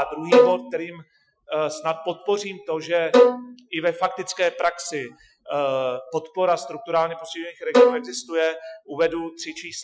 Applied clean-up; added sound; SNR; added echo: classical method Wiener filter.